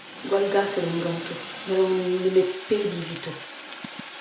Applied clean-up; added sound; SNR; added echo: none; Fire; 11 dB; none.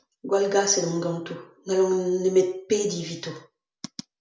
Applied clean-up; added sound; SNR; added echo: none; none; none; none.